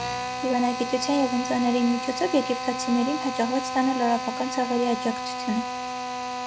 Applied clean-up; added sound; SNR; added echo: none; Drill; 5 dB; none.